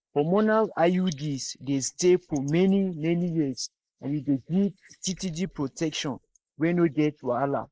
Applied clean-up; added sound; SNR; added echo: neural mask model Resemble Enhance denoiser.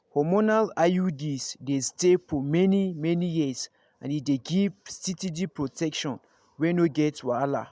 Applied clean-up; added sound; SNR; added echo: none; none; none; none.